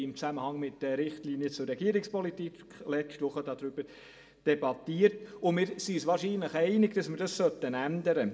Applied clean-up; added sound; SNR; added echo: none; none; none; reverberation time 1.8 s.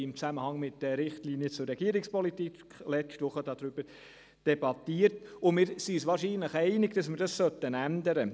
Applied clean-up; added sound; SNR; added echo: none; none; none; none.